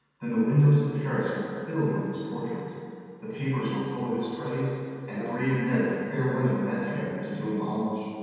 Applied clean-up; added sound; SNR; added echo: none; Brass instrument; 14 dB; reverberation time 2.1 s.